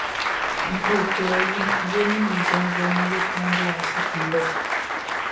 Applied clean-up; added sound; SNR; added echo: none; Applause; -3 dB; reverberation time 0.3 s.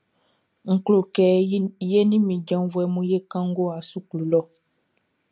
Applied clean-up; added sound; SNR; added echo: none; none; none; none.